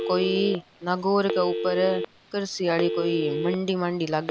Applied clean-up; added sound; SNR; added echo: none; Telephone; 5 dB; none.